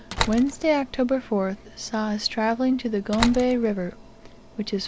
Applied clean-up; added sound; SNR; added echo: none; Slam; 9 dB; none.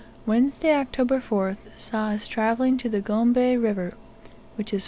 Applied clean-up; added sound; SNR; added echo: none; none; none; none.